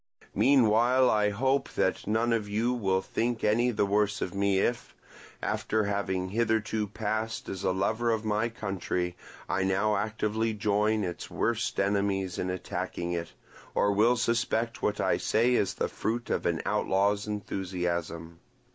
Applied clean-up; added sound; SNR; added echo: none; none; none; none.